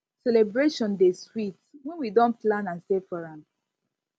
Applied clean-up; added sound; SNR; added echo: none; none; none; none.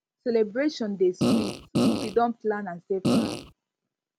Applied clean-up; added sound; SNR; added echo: none; Fart; -4 dB; none.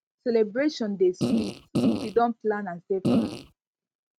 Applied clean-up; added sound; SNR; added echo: neural mask model RNNoise.